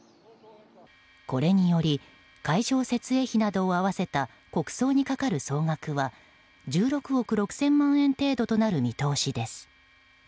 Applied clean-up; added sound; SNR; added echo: none; none; none; none.